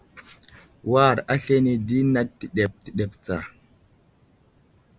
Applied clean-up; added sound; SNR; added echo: none; none; none; none.